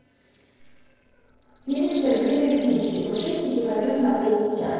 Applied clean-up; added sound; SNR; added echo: neural separator model SepFormer DNS4.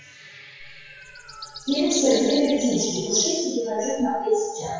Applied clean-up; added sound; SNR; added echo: classical method WPE with log-MMSE.